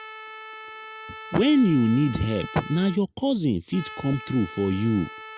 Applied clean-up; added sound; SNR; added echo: none; Trumpet; 16 dB; none.